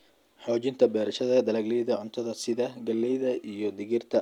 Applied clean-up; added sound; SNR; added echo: none; none; none; none.